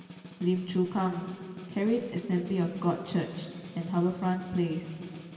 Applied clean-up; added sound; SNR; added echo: none; Snare drum; 16 dB; reverberation time 2.5 s.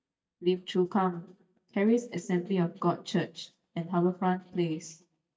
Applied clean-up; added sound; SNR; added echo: neural mask model DeepFilterNet 3.